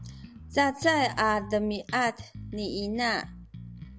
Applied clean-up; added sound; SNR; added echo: none; Bass guitar; 14 dB; none.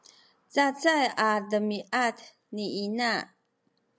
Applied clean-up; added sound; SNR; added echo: none; none; none; none.